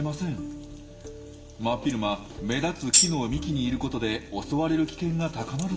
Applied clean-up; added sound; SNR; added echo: none; Tambourine; -4 dB; reverberation time 2.6 s.